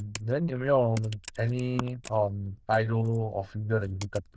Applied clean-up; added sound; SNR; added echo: neural diffusion model UNIVERSE++.